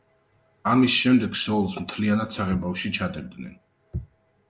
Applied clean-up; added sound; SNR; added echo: none; none; none; none.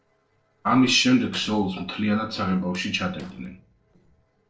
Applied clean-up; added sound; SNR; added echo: neural separator model SepFormer DNS4.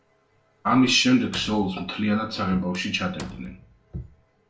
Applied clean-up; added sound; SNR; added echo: none; Slam; 20 dB; reverberation time 0.3 s.